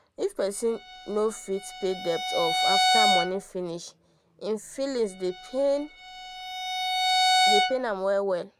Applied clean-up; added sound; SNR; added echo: none; Bowed string instrument; -2 dB; none.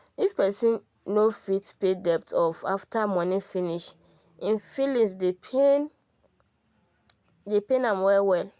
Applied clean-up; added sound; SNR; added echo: none; none; none; none.